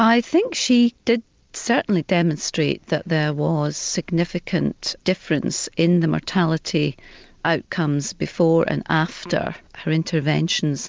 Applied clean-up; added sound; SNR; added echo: none; none; none; none.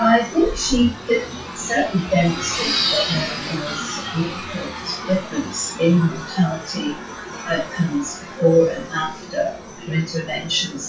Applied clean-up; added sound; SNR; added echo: classical method WPE with log-MMSE.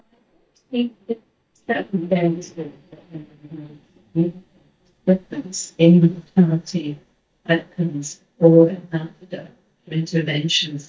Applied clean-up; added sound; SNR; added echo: neural mask model DeepFilterNet 3.